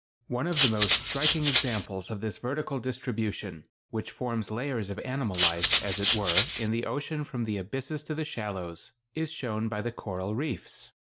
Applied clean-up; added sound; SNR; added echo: none; Rattle (instrument); -3 dB; none.